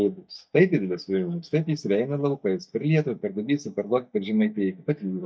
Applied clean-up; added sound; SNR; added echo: neural mask model DeepFilterNet 3.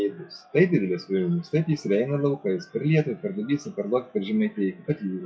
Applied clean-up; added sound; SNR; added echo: classical method WPE with log-MMSE.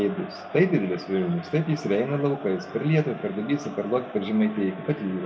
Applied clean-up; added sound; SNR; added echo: none; Crowd; 15 dB; reverberation time 1.6 s.